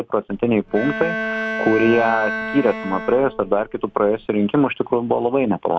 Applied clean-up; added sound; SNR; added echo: none; Bowed string instrument; 7 dB; none.